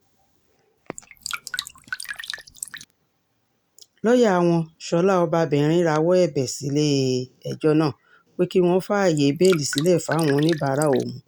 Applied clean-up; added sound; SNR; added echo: none; Drip; 12 dB; none.